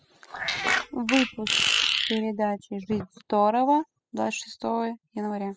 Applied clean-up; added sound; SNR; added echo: classical method spectral subtraction.